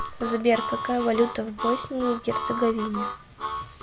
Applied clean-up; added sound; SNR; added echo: none; Harmonica; 6 dB; none.